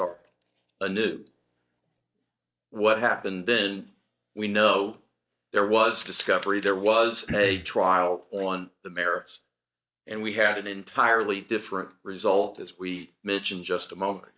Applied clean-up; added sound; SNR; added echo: neural mask model DeepFilterNet 3.